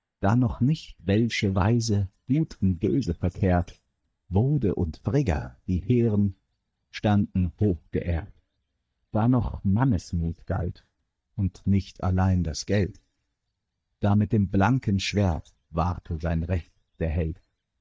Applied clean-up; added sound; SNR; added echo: neural mask model DeepFilterNet 3.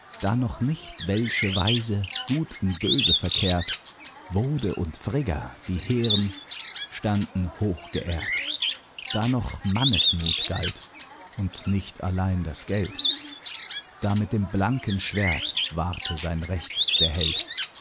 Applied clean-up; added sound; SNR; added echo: none; Bird; 1 dB; none.